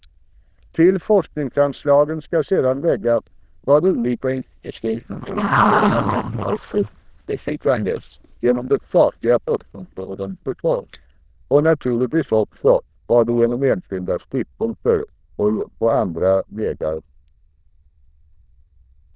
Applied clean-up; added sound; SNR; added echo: neural diffusion model UNIVERSE++.